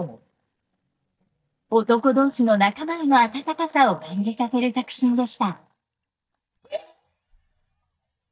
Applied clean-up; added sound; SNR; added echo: neural mask model DeepFilterNet 3.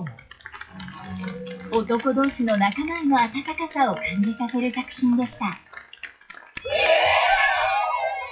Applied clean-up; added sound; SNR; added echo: classical method WPE with log-MMSE.